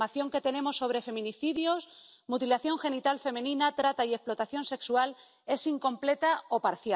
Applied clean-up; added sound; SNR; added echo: none; none; none; none.